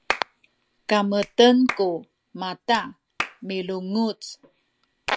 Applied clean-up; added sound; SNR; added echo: none; Clapping; 14 dB; none.